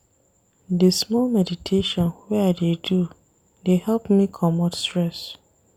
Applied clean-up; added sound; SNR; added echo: none; none; none; none.